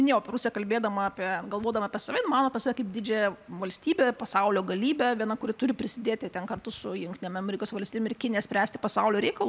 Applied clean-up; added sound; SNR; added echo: none; none; none; none.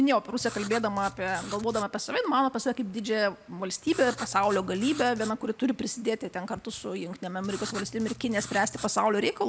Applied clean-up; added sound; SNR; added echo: none; Writing; 14 dB; none.